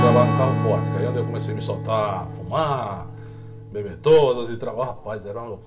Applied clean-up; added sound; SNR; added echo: none; Strum; 3 dB; reverberation time 0.7 s.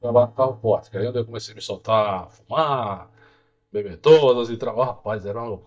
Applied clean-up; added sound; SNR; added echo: neural mask model DeepFilterNet 3.